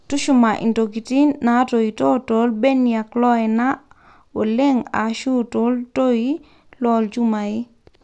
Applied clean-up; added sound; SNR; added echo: none; none; none; none.